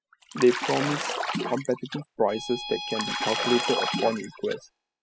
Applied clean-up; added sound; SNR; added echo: classical method spectral subtraction.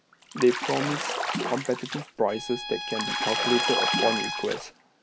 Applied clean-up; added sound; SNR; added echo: none; Bathtub (filling or washing) / Splash, splatter + Bowed string instrument; 1 dB; none.